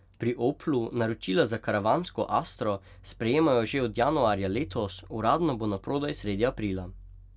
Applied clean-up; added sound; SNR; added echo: none; none; none; none.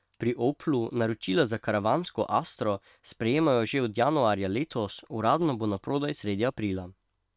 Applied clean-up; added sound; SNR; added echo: neural separator model SepFormer WHAM!.